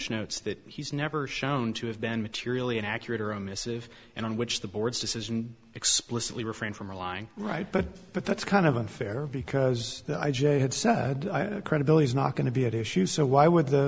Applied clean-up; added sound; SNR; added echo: none; none; none; none.